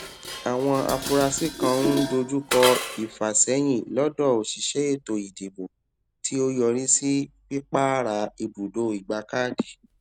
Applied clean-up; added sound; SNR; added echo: none; Dishes, pots, and pans; 9 dB; none.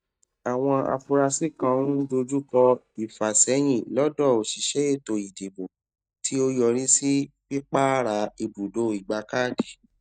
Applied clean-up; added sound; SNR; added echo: neural mask model DeepFilterNet 3.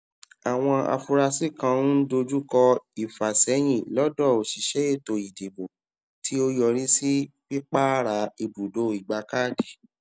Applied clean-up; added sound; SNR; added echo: none; none; none; none.